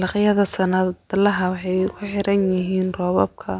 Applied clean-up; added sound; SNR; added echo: none; none; none; none.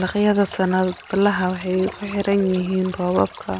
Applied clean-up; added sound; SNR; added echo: none; Stream; 20 dB; none.